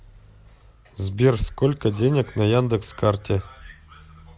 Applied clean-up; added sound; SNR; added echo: none; none; none; none.